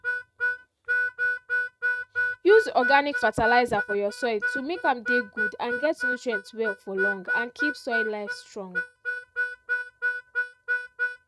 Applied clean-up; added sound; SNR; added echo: neural mask model RNNoise.